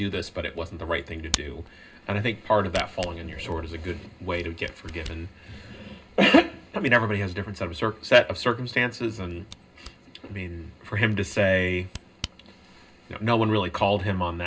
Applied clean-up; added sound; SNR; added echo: none; Camera; 17 dB; reverberation time 0.2 s.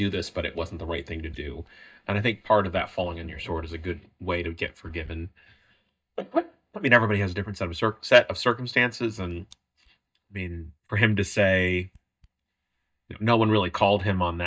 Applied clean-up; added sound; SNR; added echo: neural mask model DeepFilterNet 3.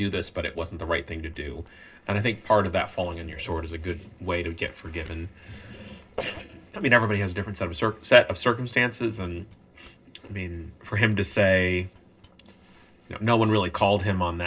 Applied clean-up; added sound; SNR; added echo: neural separator model SepFormer DNS4.